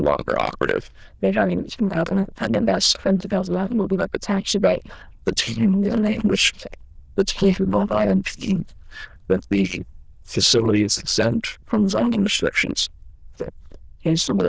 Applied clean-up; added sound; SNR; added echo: neural diffusion model UNIVERSE++.